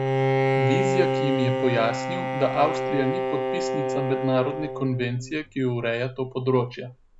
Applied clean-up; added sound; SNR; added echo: none; Bowed string instrument; 0 dB; none.